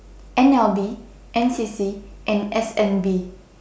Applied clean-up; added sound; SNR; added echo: none; none; none; none.